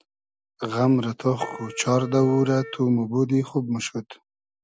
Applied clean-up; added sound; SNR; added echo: none; Wind instrument, woodwind instrument; 19 dB; none.